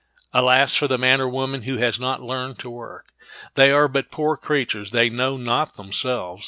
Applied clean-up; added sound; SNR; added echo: none; none; none; none.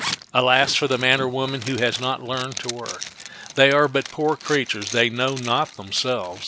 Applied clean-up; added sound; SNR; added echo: none; Zipper (clothing); 13 dB; none.